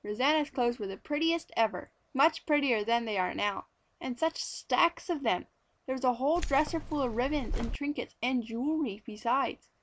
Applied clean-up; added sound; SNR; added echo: none; Keys jangling; 5 dB; none.